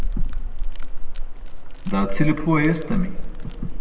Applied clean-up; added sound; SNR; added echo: none; Crackle; -5 dB; reverberation time 1.8 s.